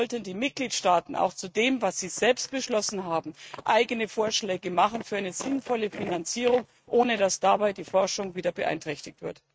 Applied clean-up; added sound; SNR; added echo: neural mask model RNNoise.